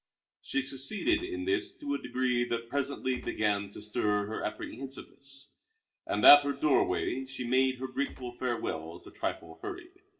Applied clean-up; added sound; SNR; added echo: none; Gunshot, gunfire; 17 dB; reverberation time 0.4 s.